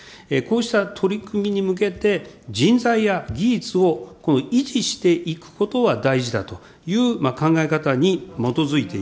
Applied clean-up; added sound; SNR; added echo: none; none; none; none.